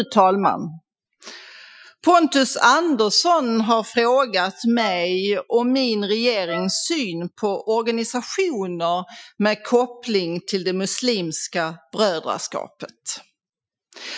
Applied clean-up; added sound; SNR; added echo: classical method Wiener filter.